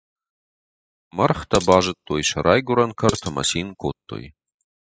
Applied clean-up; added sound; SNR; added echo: classical method spectral subtraction.